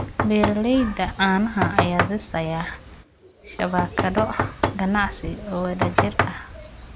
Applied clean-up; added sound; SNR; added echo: none; Knock; 2 dB; none.